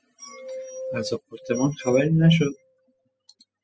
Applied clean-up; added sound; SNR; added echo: classical method spectral subtraction.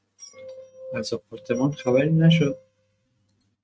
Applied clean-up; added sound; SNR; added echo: neural mask model RNNoise.